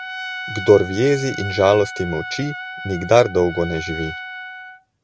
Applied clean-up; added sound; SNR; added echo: none; Trumpet; 11 dB; none.